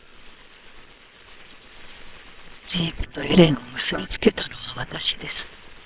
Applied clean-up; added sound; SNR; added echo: neural separator model SepFormer WHAMR!.